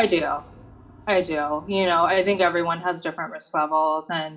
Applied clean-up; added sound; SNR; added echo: none; none; none; reverberation time 0.4 s.